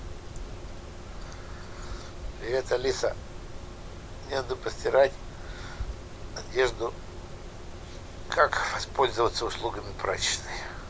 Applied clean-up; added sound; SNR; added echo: none; Mechanisms; 8 dB; none.